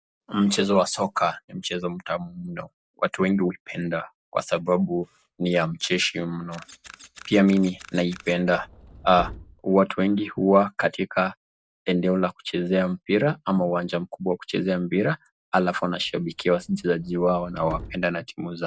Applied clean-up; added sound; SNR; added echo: none; Subway, metro, underground + Camera; 19 dB; none.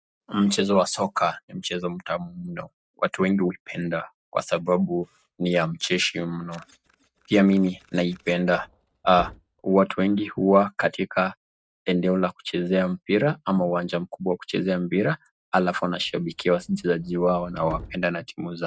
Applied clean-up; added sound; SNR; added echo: neural mask model RNNoise.